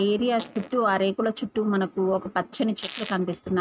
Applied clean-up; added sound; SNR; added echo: neural mask model RNNoise.